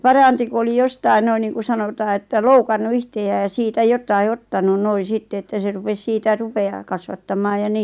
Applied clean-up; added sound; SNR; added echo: none; none; none; none.